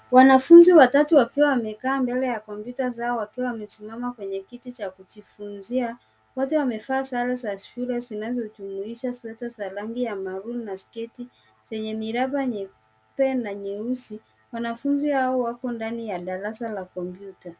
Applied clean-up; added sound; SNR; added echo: none; none; none; none.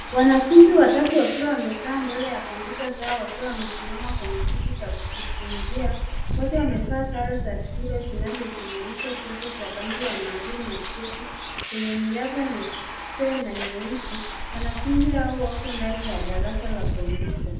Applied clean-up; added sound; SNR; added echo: none; Bus; 4 dB; reverberation time 0.8 s.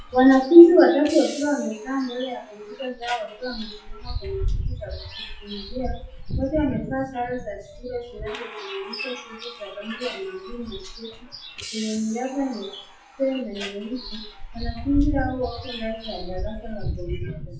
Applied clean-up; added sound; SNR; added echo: classical method WPE with log-MMSE.